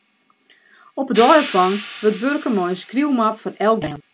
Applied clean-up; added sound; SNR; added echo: none; Hi-hat; 12 dB; none.